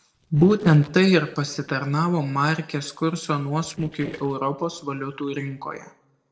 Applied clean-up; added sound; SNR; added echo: neural separator model SepFormer DNS4.